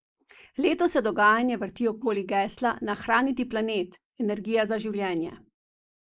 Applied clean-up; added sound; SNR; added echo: neural mask model Resemble Enhance denoiser.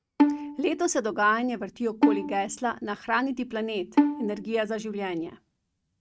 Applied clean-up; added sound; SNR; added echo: neural mask model RNNoise.